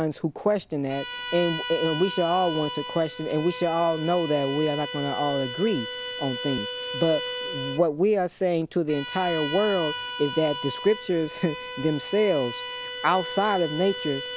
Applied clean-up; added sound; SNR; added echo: none; Bowed string instrument; 9 dB; none.